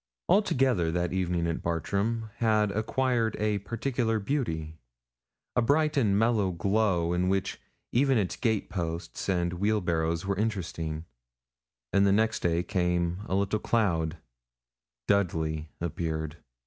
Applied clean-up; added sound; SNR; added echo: none; none; none; none.